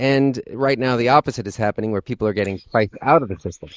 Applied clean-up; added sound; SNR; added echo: neural mask model Resemble Enhance denoiser.